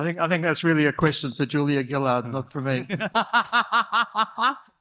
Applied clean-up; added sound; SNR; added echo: neural mask model DeepFilterNet 3.